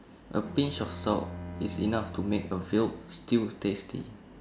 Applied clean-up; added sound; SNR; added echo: none; Bowed string instrument; 12 dB; none.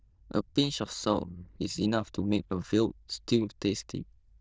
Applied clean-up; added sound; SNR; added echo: neural diffusion model UNIVERSE++.